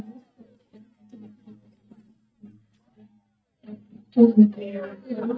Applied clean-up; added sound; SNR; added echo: neural mask model DeepFilterNet 3.